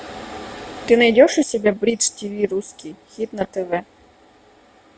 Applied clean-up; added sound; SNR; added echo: none; none; none; none.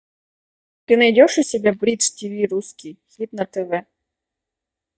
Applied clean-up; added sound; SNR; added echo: neural mask model DeepFilterNet 3.